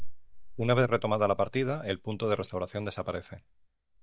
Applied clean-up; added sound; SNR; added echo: neural mask model DeepFilterNet 3.